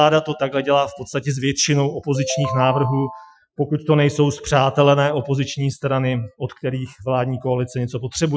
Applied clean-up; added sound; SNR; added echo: classical method Wiener filter.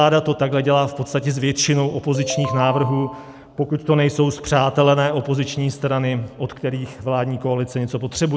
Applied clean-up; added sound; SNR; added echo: none; Ringtone; 10 dB; none.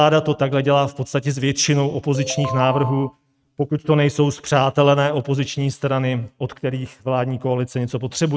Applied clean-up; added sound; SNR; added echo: neural mask model RNNoise.